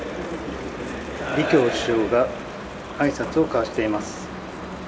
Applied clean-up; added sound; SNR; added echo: none; Livestock, farm animals, working animals; 20 dB; none.